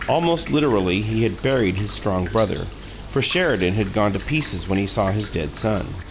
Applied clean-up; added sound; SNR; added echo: none; Bird + Drip; 16 dB; none.